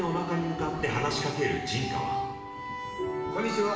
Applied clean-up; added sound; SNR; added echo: none; Thunder; 17 dB; reverberation time 1.3 s.